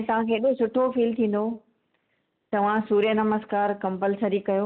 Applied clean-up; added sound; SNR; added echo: none; none; none; none.